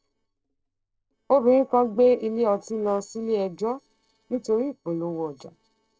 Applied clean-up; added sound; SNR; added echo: neural separator model SepFormer DNS4.